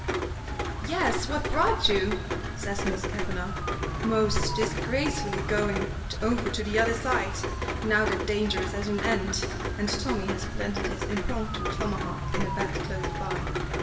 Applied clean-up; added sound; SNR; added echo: none; Rain; 1 dB; reverberation time 1.2 s.